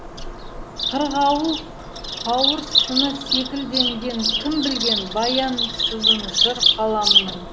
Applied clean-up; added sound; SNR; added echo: none; Bird vocalization, bird call, bird song; -2 dB; none.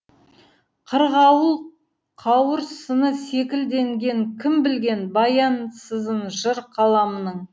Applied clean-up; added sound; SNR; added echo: none; none; none; none.